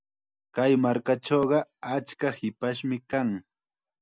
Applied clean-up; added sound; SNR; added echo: none; none; none; none.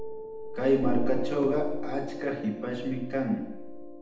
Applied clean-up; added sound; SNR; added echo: none; Piano; 1 dB; reverberation time 0.8 s.